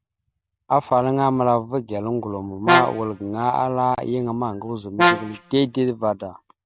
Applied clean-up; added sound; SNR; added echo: none; Brass instrument; 1 dB; none.